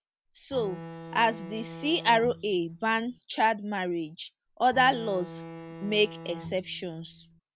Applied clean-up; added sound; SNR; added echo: none; Bowed string instrument; 13 dB; none.